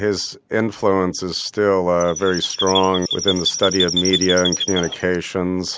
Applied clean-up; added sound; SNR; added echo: none; Chirp, tweet; 4 dB; none.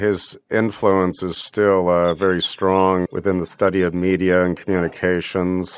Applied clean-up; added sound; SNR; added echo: neural mask model DeepFilterNet 3.